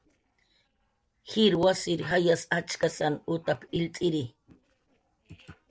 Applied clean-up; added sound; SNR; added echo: neural separator model SepFormer DNS4.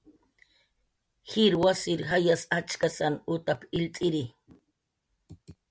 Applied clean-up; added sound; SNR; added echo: none; none; none; none.